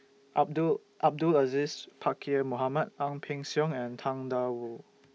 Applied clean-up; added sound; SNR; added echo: none; none; none; none.